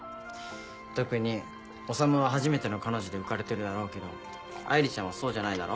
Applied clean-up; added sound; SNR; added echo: none; none; none; none.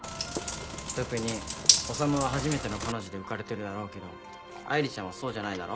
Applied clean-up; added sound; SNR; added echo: none; Bathtub (filling or washing); -2 dB; none.